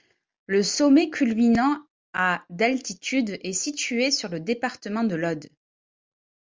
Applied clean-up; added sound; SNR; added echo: none; none; none; none.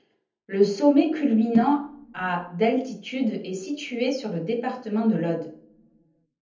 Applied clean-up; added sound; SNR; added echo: none; none; none; reverberation time 0.7 s.